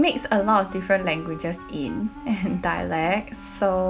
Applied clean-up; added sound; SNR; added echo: none; Wind instrument, woodwind instrument + Wind instrument, woodwind instrument; 16 dB; none.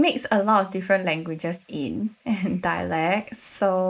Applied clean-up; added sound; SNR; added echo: neural mask model Resemble Enhance denoiser.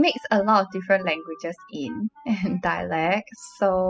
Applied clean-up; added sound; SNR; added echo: classical method spectral subtraction.